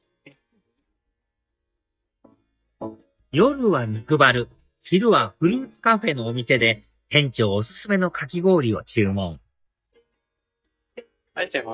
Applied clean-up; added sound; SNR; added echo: neural mask model DeepFilterNet 3.